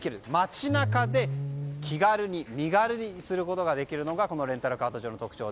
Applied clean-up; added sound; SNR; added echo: none; none; none; none.